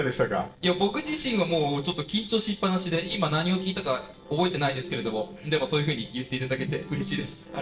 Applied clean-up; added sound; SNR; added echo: neural separator model SepFormer DNS4.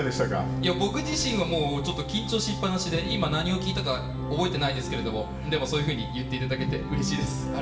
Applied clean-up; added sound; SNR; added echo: none; Glass; 19 dB; reverberation time 1.0 s.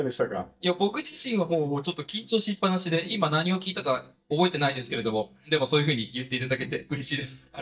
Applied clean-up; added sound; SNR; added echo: neural mask model DeepFilterNet 3.